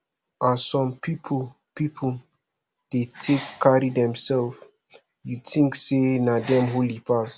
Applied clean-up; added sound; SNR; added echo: none; none; none; none.